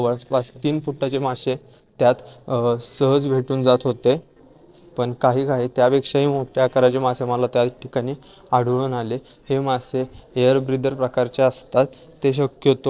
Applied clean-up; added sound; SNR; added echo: neural separator model SepFormer DNS4.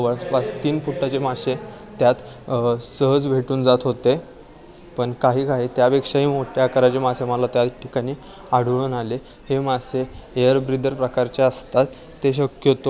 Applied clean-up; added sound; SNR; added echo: none; none; none; none.